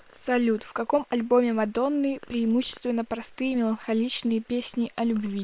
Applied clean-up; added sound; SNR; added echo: neural separator model SepFormer WHAM!.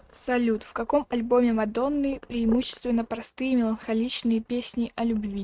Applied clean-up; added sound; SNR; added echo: neural mask model RNNoise.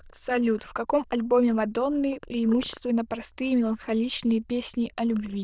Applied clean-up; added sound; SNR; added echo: neural diffusion model UNIVERSE++.